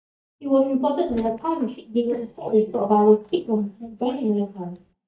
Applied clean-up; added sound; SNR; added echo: neural mask model DeepFilterNet 3.